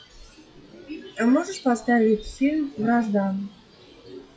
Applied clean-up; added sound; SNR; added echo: classical method log-MMSE.